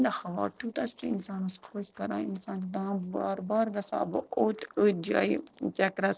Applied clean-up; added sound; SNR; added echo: neural separator model SepFormer DNS4.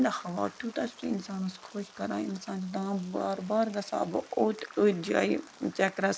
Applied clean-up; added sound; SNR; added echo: neural mask model Resemble Enhance denoiser.